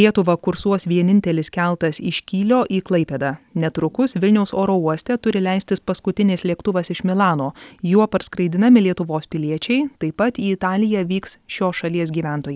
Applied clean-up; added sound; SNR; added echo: none; none; none; none.